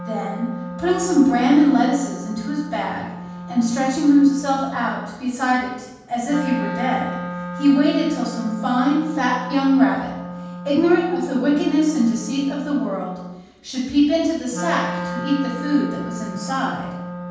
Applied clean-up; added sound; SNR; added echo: none; Wind instrument, woodwind instrument; 10 dB; reverberation time 1.2 s.